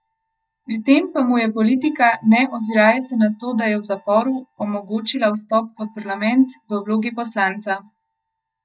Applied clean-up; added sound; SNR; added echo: neural mask model DeepFilterNet 3.